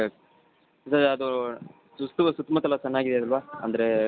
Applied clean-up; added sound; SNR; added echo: none; none; none; none.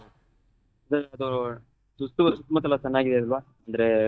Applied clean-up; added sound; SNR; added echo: neural mask model DeepFilterNet 3.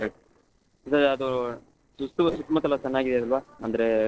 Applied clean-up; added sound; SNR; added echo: neural separator model SepFormer DNS4.